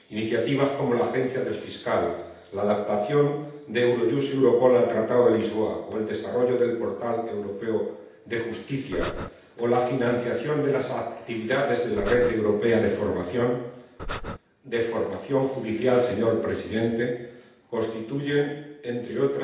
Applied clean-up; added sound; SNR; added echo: none; Breathing; 7 dB; reverberation time 0.8 s.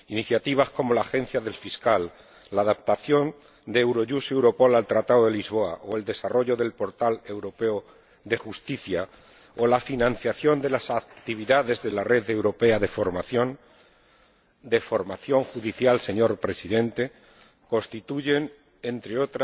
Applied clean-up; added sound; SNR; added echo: none; none; none; none.